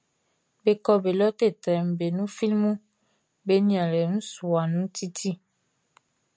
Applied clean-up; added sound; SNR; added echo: none; none; none; none.